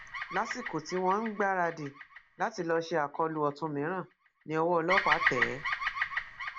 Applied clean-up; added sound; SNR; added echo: none; Bird vocalization, bird call, bird song; 4 dB; none.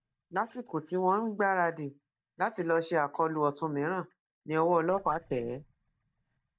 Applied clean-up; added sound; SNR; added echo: neural mask model DeepFilterNet 3.